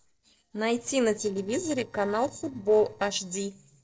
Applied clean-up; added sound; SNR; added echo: neural separator model SepFormer DNS4.